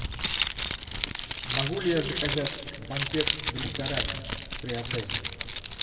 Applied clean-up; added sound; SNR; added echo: none; Keys jangling; -1 dB; reverberation time 1.5 s.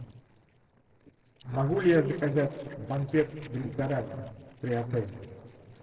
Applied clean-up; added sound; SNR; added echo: neural separator model SepFormer DNS4.